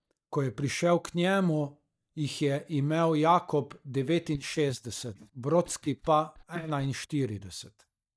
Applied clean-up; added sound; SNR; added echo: neural mask model DeepFilterNet 3.